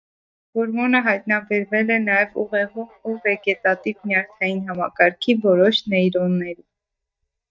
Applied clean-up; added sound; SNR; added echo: neural mask model DeepFilterNet 3.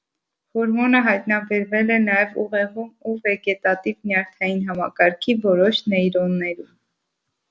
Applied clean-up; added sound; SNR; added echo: none; none; none; none.